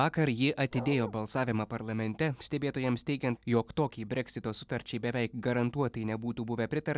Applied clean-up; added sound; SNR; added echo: none; Bark; 11 dB; none.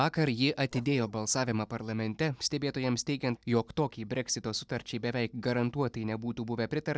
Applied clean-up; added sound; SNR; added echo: neural mask model DeepFilterNet 3.